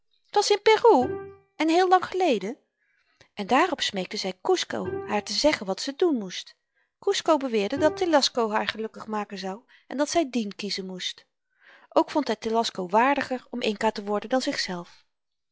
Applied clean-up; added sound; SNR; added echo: classical method log-MMSE.